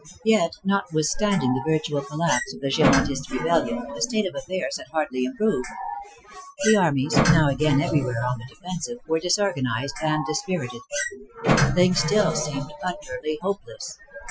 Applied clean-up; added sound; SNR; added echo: classical method Wiener filter.